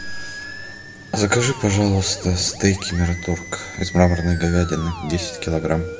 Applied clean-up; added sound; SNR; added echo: none; Musical instrument; 14 dB; reverberation time 0.5 s.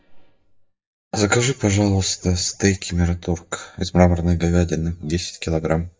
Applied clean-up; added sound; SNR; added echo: neural mask model DeepFilterNet 3.